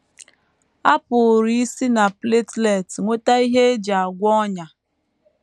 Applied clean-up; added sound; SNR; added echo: none; none; none; none.